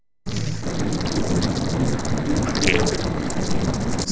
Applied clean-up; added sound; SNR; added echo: neural separator model SepFormer DNS4.